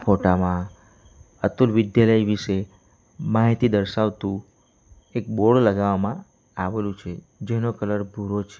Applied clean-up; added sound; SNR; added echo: none; none; none; none.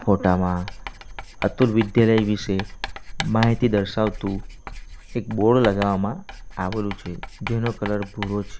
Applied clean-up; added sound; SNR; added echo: none; Writing; 11 dB; none.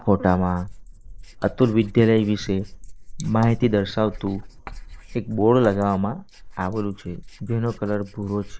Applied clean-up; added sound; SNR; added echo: neural mask model Resemble Enhance denoiser.